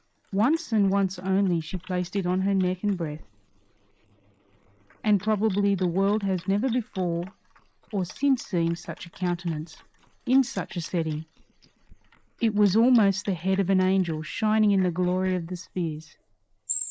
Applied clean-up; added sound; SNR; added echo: neural mask model Resemble Enhance denoiser.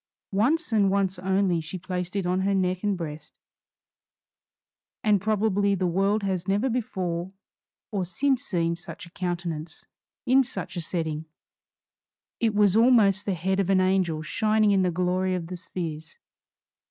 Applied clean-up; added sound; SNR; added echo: none; none; none; none.